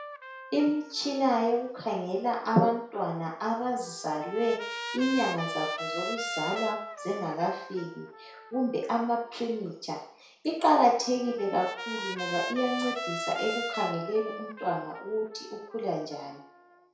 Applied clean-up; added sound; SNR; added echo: none; Trumpet; 10 dB; reverberation time 0.6 s.